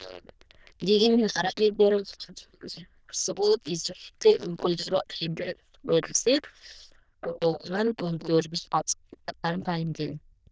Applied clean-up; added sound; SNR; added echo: neural diffusion model UNIVERSE++.